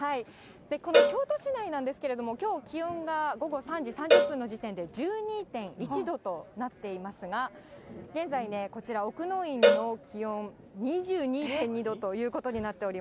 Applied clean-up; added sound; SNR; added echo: none; Cowbell; -3 dB; none.